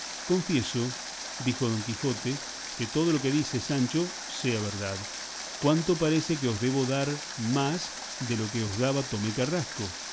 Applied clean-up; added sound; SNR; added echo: none; Water; 9 dB; none.